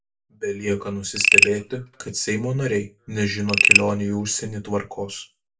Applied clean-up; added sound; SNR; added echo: none; Frog; -3 dB; reverberation time 0.2 s.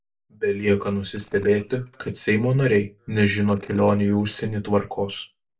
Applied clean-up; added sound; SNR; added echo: neural separator model SepFormer DNS4.